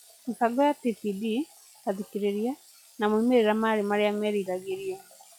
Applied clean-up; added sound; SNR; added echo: classical method log-MMSE.